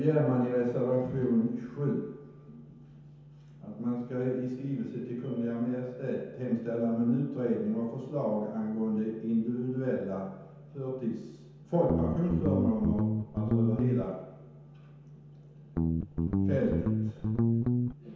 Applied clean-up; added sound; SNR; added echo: none; Guitar; -3 dB; reverberation time 0.9 s.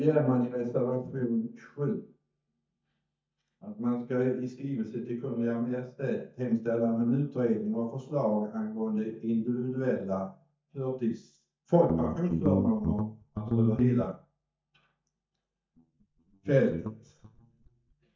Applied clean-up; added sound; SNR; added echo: neural mask model DeepFilterNet 3.